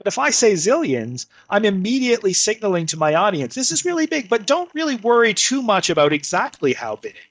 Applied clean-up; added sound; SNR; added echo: neural mask model DeepFilterNet 3.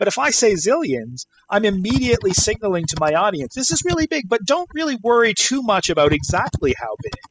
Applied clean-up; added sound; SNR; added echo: classical method spectral subtraction.